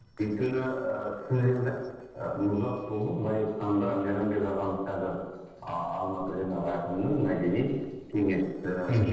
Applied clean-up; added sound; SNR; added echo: neural separator model SepFormer DNS4.